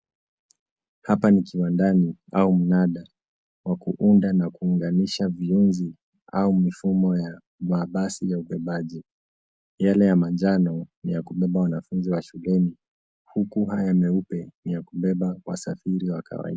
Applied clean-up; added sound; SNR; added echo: none; none; none; none.